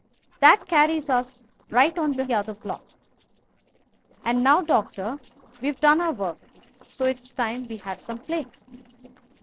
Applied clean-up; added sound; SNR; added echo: neural separator model SepFormer DNS4.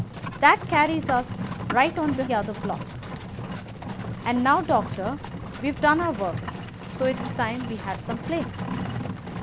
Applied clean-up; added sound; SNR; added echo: none; Livestock, farm animals, working animals; 7 dB; none.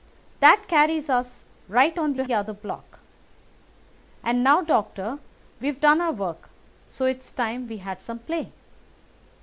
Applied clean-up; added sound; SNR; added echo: none; none; none; none.